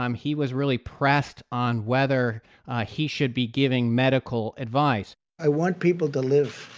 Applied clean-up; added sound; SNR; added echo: none; none; none; none.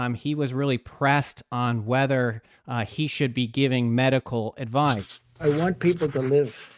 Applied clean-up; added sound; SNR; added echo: neural mask model RNNoise.